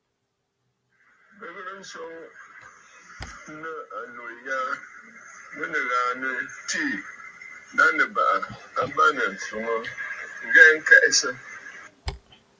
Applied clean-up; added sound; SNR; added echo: none; none; none; none.